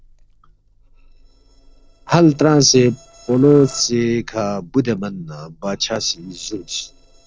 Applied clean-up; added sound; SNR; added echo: neural separator model SepFormer DNS4.